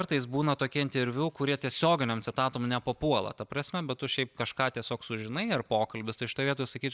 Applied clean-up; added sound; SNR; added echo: none; none; none; none.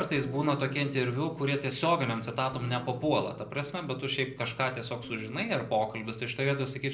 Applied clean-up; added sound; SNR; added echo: none; Guitar; 19 dB; reverberation time 0.5 s.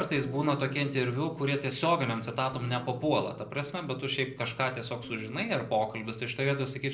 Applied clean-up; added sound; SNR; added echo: neural separator model SepFormer DNS4.